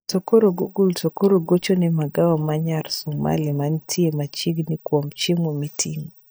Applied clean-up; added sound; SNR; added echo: neural mask model DeepFilterNet 3.